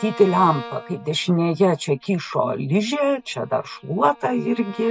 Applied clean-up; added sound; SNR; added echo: none; Bowed string instrument; 19 dB; none.